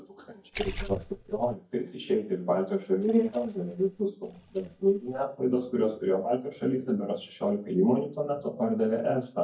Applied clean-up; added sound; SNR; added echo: neural mask model DeepFilterNet 3.